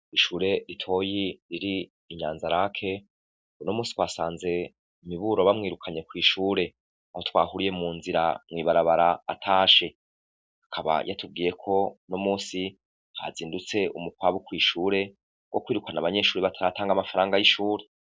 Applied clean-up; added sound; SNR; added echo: none; none; none; none.